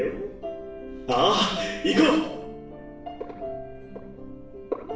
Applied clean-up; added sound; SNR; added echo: none; none; none; reverberation time 0.7 s.